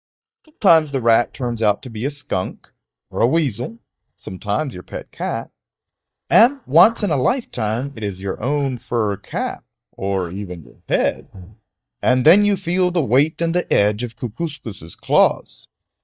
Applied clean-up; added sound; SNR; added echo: neural mask model DeepFilterNet 3.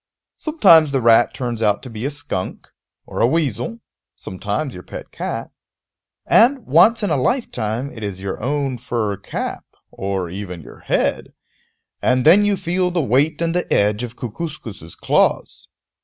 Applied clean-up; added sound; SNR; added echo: none; none; none; none.